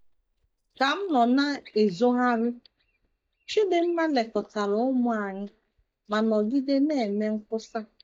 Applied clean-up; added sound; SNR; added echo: neural mask model DeepFilterNet 3.